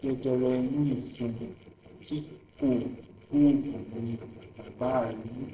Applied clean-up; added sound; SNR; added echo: neural separator model SepFormer DNS4.